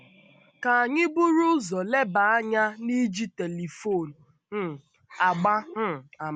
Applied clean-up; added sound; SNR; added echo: none; none; none; none.